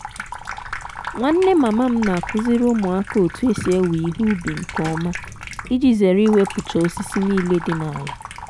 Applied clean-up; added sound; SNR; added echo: none; Sink (filling or washing) / Water tap, faucet; 12 dB; none.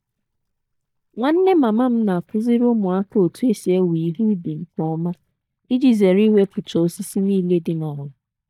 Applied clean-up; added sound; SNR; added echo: neural mask model DeepFilterNet 3.